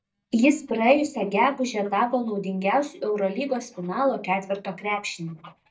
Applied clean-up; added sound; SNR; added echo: neural mask model DeepFilterNet 3.